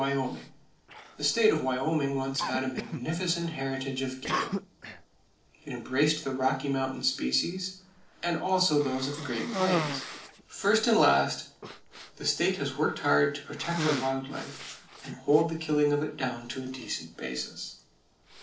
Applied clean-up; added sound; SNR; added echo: neural separator model SepFormer DNS4.